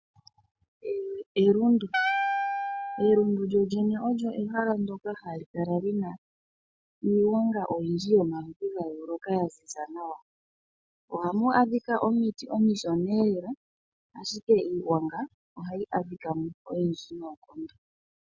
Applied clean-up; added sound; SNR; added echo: none; Wind instrument, woodwind instrument; 2 dB; none.